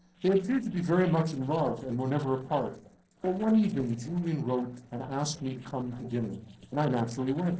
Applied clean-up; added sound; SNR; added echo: neural separator model SepFormer DNS4.